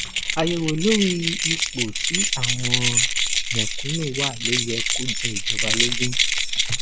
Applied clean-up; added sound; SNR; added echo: none; Keys jangling; -5 dB; none.